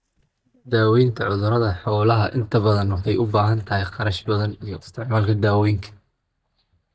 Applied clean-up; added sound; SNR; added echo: neural mask model DeepFilterNet 3.